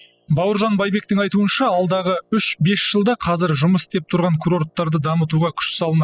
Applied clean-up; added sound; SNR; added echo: classical method spectral subtraction.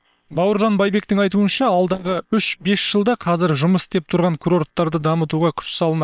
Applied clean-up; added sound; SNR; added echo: neural separator model SepFormer WHAM!.